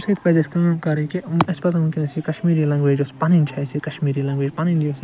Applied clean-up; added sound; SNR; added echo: none; none; none; none.